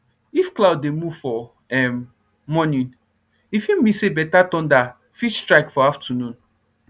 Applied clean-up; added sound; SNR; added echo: none; none; none; none.